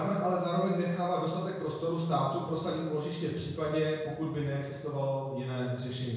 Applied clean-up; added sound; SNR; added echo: none; none; none; reverberation time 1.0 s.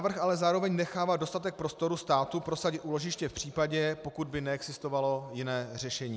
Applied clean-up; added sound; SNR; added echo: none; none; none; none.